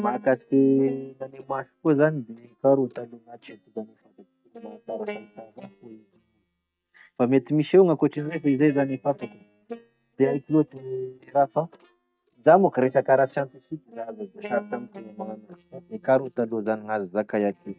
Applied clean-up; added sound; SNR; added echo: neural mask model DeepFilterNet 3.